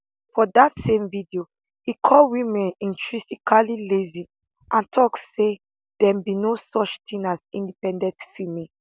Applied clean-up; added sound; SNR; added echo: none; none; none; none.